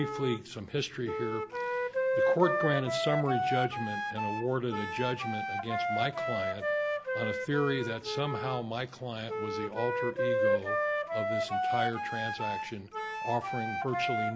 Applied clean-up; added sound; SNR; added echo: none; Wind instrument, woodwind instrument; -2 dB; none.